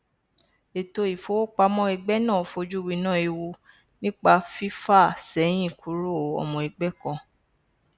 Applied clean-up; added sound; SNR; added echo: none; none; none; none.